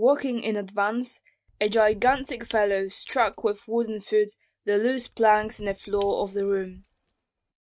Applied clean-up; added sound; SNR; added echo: neural mask model RNNoise.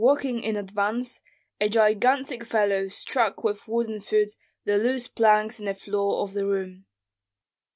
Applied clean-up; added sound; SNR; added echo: none; none; none; none.